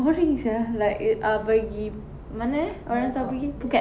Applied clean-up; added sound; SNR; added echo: none; none; none; none.